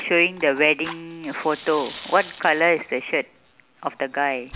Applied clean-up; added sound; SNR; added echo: none; Fire; 18 dB; none.